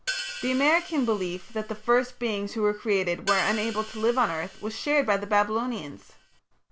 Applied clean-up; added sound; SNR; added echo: none; Hi-hat; 13 dB; none.